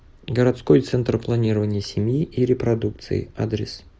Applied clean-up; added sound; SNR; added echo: none; none; none; none.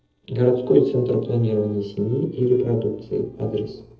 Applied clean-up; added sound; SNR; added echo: neural separator model SepFormer DNS4.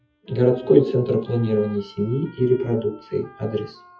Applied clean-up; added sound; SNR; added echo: classical method WPE with log-MMSE.